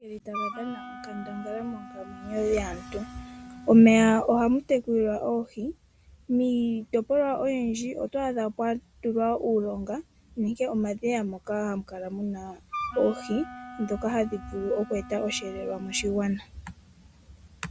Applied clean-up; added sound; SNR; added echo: none; Wind instrument, woodwind instrument; 14 dB; none.